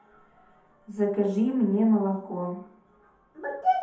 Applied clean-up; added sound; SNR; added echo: none; none; none; reverberation time 0.6 s.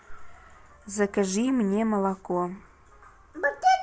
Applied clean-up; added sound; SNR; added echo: none; none; none; none.